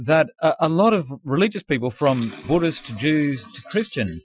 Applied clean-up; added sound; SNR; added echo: classical method Wiener filter.